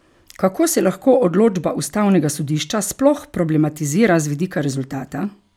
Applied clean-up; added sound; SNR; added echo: none; none; none; none.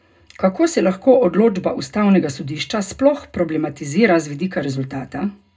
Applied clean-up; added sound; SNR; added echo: none; none; none; reverberation time 0.2 s.